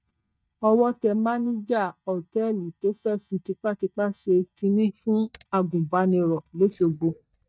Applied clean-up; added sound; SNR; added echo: neural mask model DeepFilterNet 3.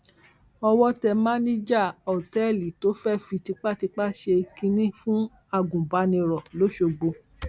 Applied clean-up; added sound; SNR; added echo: none; none; none; none.